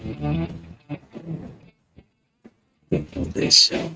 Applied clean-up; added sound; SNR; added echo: neural mask model RNNoise.